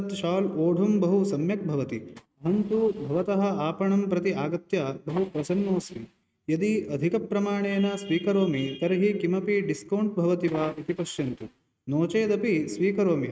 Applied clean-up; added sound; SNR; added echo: neural mask model RNNoise.